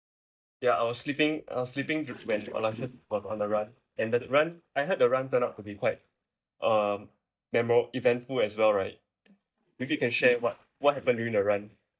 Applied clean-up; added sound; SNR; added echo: neural mask model DeepFilterNet 3.